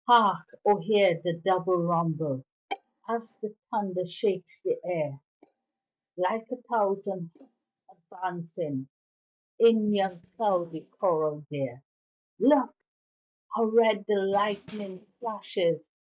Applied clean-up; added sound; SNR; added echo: neural mask model DeepFilterNet 3.